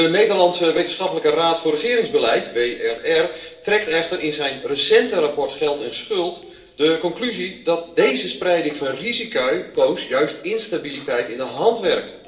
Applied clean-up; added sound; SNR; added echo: neural separator model SepFormer DNS4.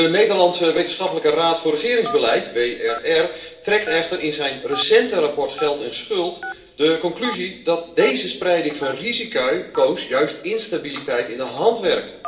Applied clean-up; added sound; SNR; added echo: none; Telephone; 18 dB; reverberation time 0.8 s.